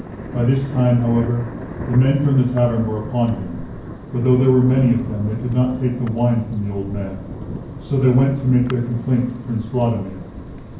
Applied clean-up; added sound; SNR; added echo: none; Thunder; 12 dB; reverberation time 0.9 s.